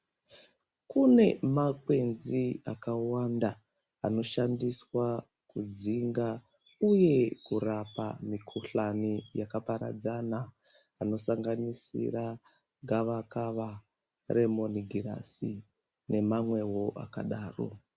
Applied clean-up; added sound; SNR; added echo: none; none; none; none.